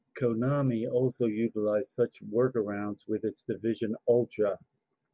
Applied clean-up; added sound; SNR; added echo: none; none; none; none.